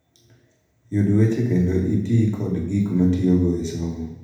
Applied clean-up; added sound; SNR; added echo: none; none; none; reverberation time 0.8 s.